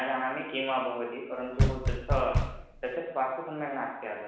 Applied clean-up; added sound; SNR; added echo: none; Knock; -4 dB; reverberation time 0.9 s.